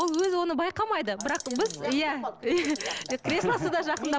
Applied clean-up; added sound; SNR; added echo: none; Clock; 16 dB; none.